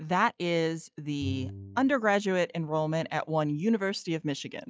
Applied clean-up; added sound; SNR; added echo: classical method log-MMSE.